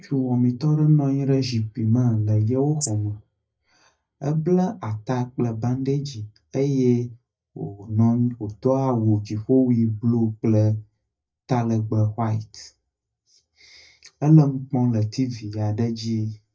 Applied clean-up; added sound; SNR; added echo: neural mask model DeepFilterNet 3.